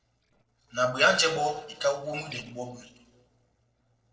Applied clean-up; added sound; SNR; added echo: neural separator model SepFormer DNS4.